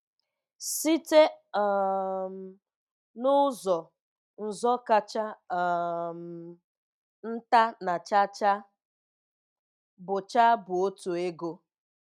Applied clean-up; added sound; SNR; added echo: none; none; none; none.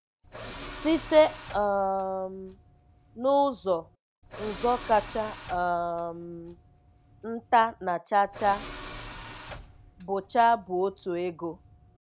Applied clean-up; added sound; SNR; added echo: none; Tools; 15 dB; none.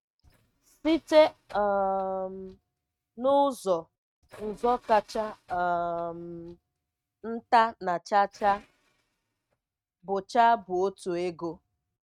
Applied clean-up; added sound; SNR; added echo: neural mask model RNNoise.